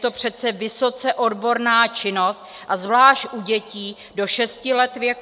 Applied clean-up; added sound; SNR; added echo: none; none; none; none.